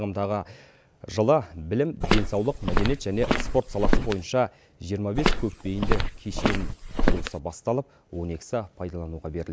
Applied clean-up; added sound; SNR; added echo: none; Walk, footsteps; -4 dB; none.